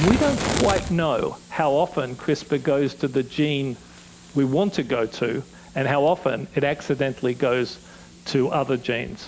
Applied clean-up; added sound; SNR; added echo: none; Fire; 10 dB; none.